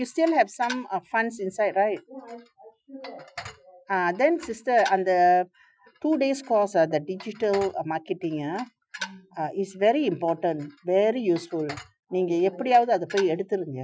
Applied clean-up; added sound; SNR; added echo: classical method Wiener filter.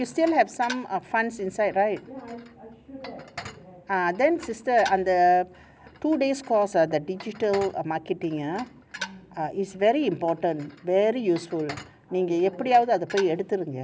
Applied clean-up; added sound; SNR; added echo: none; Dishes, pots, and pans; 19 dB; none.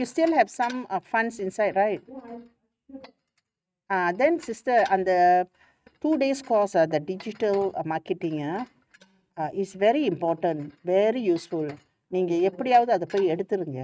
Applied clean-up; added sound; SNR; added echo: neural mask model RNNoise.